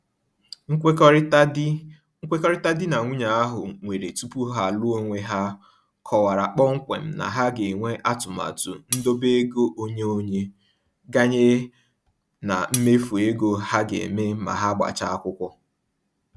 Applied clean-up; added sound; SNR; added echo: none; Cutlery, silverware; 5 dB; none.